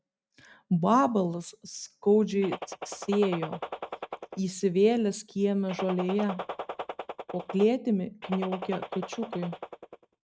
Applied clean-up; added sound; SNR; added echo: neural mask model RNNoise.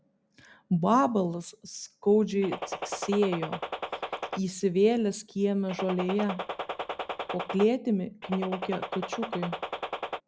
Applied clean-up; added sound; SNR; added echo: none; Gunshot, gunfire; 6 dB; none.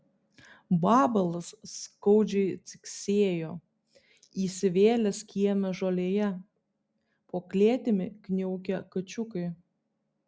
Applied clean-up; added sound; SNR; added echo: none; none; none; none.